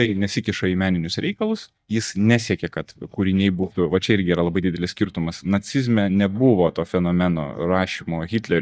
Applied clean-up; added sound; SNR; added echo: neural mask model DeepFilterNet 3.